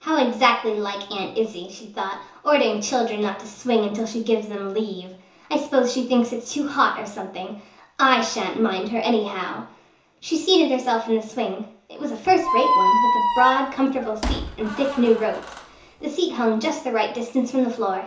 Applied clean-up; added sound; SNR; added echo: none; Squeak; 0 dB; reverberation time 0.7 s.